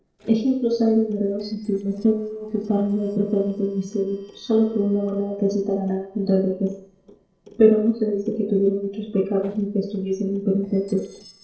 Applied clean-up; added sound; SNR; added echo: neural separator model SepFormer DNS4.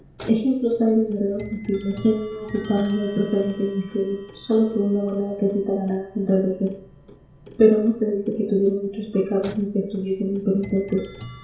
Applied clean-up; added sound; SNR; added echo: none; Clock; 19 dB; reverberation time 0.6 s.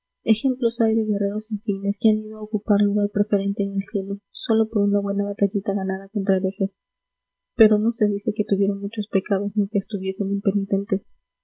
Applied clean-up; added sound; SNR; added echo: none; none; none; none.